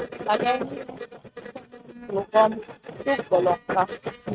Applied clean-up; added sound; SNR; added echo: neural mask model RNNoise.